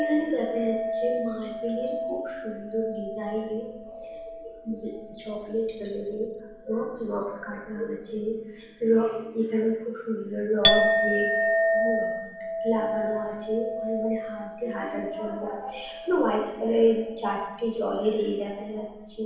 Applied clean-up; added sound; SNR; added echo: none; Chink, clink; 2 dB; reverberation time 0.9 s.